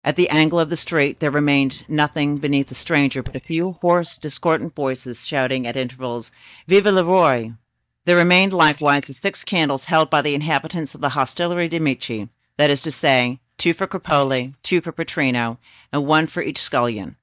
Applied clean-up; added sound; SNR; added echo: neural mask model DeepFilterNet 3.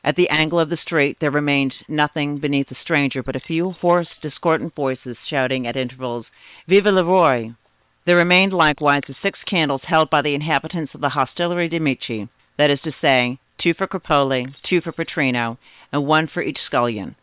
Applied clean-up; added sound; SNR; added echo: neural separator model SepFormer WHAM!.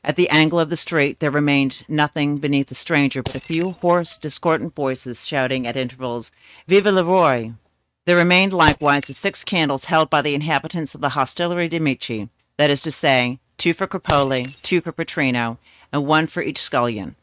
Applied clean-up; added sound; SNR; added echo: neural mask model RNNoise.